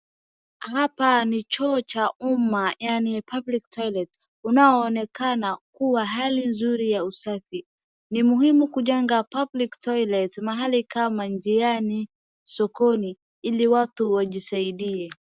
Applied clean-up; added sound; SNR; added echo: none; none; none; none.